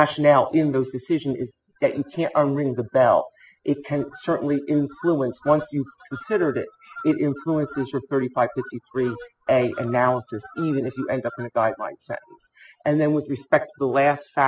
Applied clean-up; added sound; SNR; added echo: classical method spectral subtraction.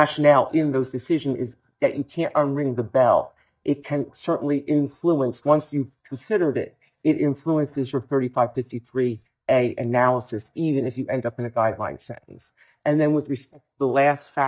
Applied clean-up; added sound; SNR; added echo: neural mask model DeepFilterNet 3.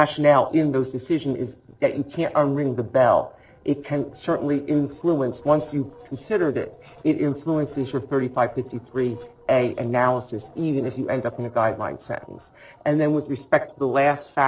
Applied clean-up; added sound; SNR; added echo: neural separator model SepFormer DNS4.